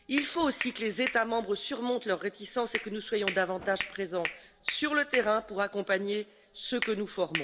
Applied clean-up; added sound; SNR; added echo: none; Hands; 10 dB; reverberation time 0.6 s.